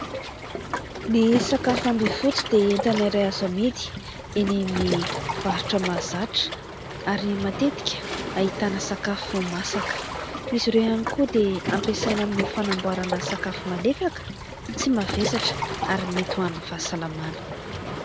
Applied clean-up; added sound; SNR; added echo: none; Waves, surf; 5 dB; none.